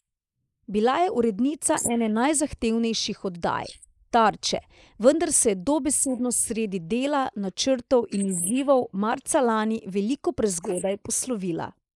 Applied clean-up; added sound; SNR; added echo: neural mask model Resemble Enhance denoiser.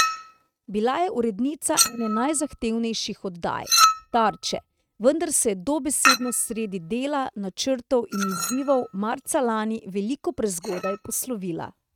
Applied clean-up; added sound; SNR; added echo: neural mask model RNNoise.